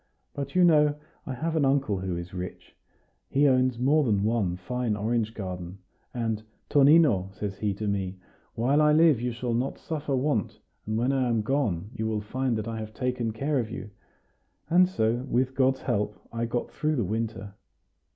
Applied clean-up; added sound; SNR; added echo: none; none; none; none.